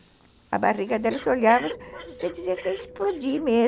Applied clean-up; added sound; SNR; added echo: none; Breathing; 15 dB; none.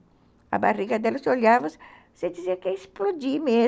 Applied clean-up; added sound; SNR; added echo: none; none; none; none.